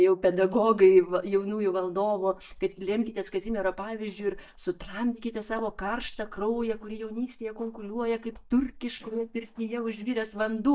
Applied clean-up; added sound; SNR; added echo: neural mask model DeepFilterNet 3.